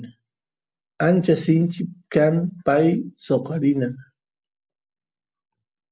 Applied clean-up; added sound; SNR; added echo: none; none; none; none.